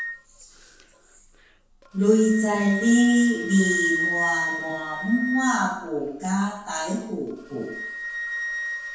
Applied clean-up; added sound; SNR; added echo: none; Wind instrument, woodwind instrument; 6 dB; reverberation time 0.6 s.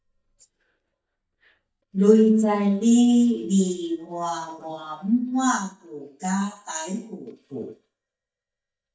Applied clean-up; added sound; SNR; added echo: neural mask model DeepFilterNet 3.